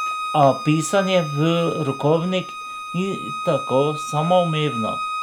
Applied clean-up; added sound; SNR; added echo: none; Bowed string instrument; 8 dB; none.